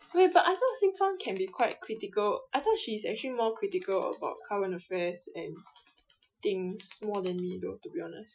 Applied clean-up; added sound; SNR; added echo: classical method Wiener filter.